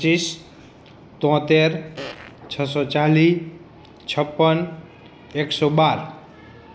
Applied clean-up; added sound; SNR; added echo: none; Fart; 18 dB; none.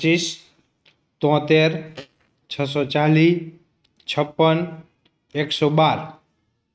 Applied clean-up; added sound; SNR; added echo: neural mask model RNNoise.